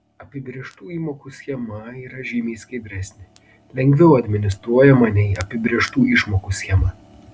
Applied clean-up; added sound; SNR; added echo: none; none; none; none.